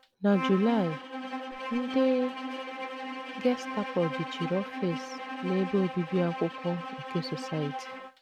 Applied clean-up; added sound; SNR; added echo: none; Bowed string instrument; 7 dB; none.